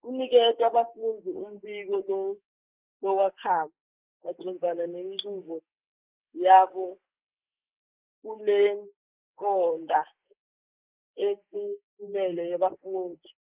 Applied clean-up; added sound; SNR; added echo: neural mask model Resemble Enhance denoiser.